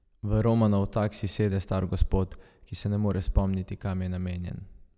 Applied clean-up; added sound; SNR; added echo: none; none; none; none.